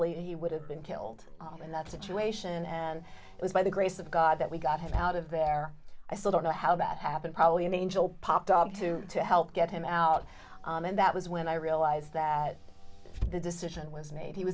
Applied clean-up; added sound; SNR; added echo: none; Engine / Car; 13 dB; none.